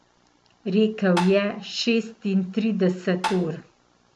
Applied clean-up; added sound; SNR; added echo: none; Tap; 6 dB; none.